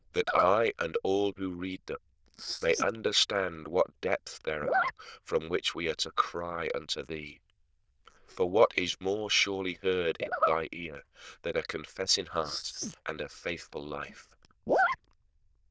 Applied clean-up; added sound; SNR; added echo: neural diffusion model UNIVERSE++.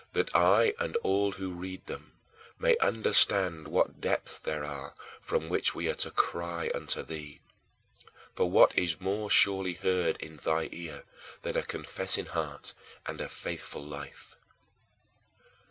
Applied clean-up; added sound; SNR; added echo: none; none; none; none.